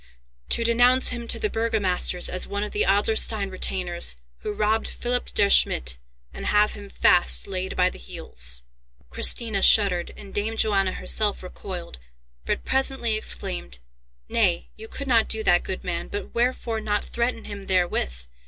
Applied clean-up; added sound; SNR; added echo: none; none; none; none.